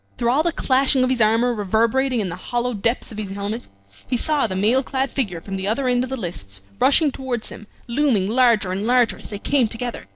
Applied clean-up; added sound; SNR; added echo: neural separator model SepFormer DNS4.